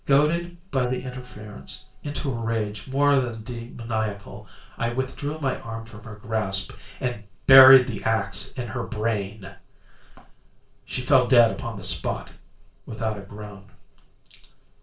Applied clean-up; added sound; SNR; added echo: neural separator model SepFormer DNS4.